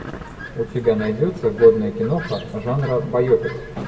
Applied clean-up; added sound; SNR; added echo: none; Chirp, tweet; 17 dB; reverberation time 1.3 s.